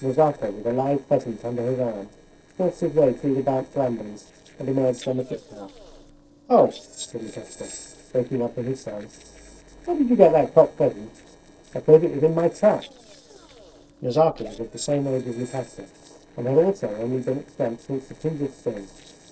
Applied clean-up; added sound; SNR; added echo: neural separator model SepFormer DNS4.